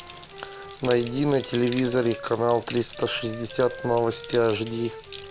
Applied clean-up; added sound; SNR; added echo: none; Bathtub (filling or washing) + Wind instrument, woodwind instrument; 11 dB; none.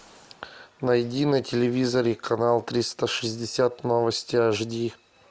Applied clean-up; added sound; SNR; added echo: none; none; none; none.